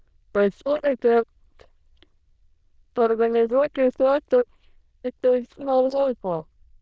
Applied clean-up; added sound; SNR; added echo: neural diffusion model UNIVERSE++.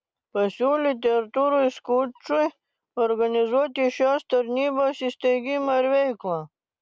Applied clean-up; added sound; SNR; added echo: none; none; none; none.